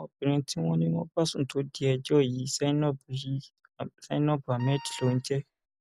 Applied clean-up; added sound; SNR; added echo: none; Wind instrument, woodwind instrument; 18 dB; none.